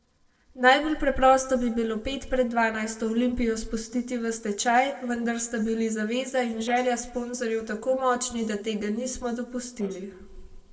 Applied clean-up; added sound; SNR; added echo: neural separator model SepFormer DNS4.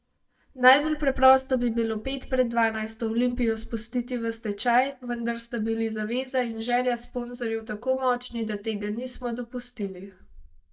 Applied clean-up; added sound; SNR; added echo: neural mask model DeepFilterNet 3.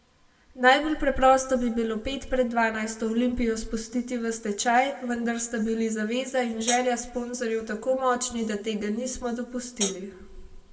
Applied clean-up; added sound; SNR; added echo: none; Hi-hat; 5 dB; reverberation time 1.0 s.